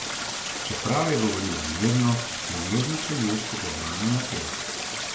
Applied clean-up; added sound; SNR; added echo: none; Stream; 3 dB; reverberation time 0.9 s.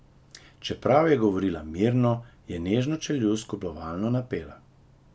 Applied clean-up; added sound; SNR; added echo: none; none; none; none.